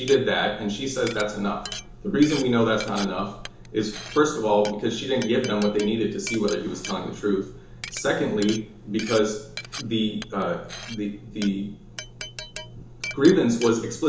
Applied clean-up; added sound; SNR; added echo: none; Glass; 15 dB; reverberation time 0.8 s.